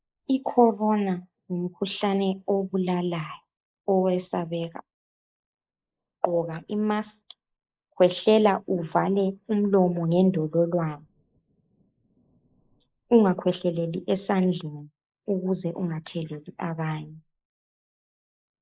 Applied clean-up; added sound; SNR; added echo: neural mask model Resemble Enhance denoiser.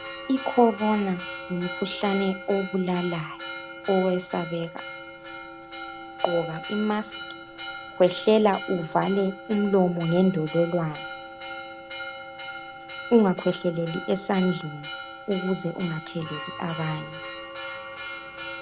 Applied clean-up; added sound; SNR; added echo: none; Church bell; 11 dB; none.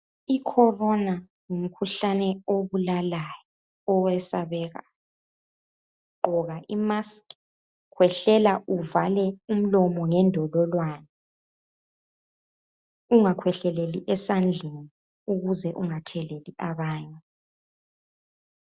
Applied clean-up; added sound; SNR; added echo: none; none; none; none.